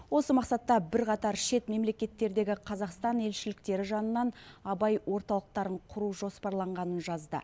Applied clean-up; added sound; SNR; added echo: none; none; none; none.